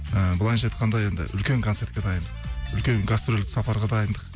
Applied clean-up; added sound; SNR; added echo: none; none; none; none.